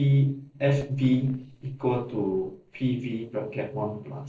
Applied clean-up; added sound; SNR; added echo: neural separator model SepFormer DNS4.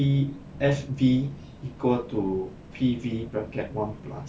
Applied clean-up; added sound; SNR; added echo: none; none; none; none.